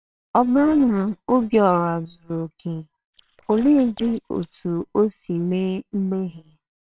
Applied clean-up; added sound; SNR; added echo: neural separator model SepFormer WHAMR!.